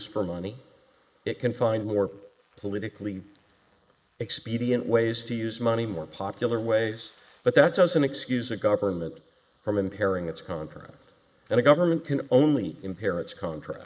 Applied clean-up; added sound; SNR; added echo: neural mask model Resemble Enhance denoiser.